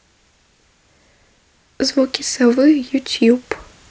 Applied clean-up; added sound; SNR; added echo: none; none; none; none.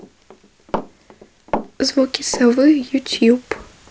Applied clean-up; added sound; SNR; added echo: none; Run; 12 dB; none.